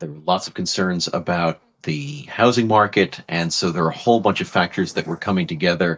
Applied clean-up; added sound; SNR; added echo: neural mask model DeepFilterNet 3.